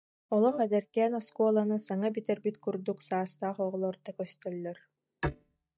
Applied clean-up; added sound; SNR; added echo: neural mask model DeepFilterNet 3.